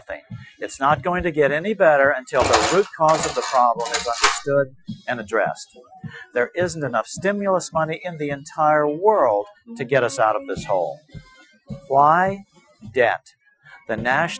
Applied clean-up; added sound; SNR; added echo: classical method Wiener filter.